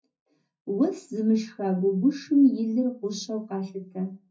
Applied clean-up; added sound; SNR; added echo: none; none; none; reverberation time 0.4 s.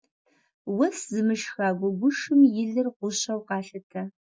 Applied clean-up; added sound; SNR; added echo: none; none; none; none.